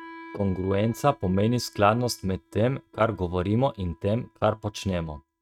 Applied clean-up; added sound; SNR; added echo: neural mask model RNNoise.